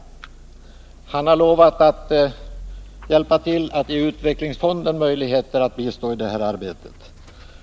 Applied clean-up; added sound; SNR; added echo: none; Accelerating, revving, vroom; 19 dB; none.